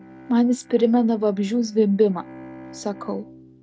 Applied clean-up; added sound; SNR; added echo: neural mask model RNNoise.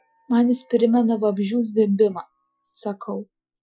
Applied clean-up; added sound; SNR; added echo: classical method Wiener filter.